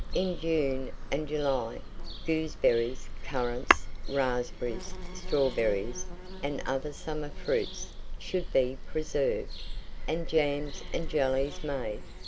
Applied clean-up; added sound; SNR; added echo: none; Bird vocalization, bird call, bird song + Tap / Hammer; 3 dB; none.